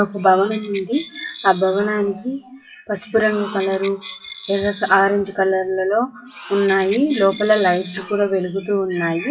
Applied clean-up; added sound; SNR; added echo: classical method WPE with log-MMSE.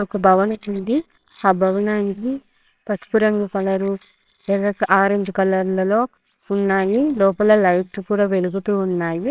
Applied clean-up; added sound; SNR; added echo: neural separator model SepFormer WHAMR!.